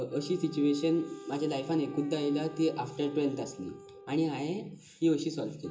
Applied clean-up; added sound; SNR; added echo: none; Wind instrument, woodwind instrument; 18 dB; reverberation time 0.2 s.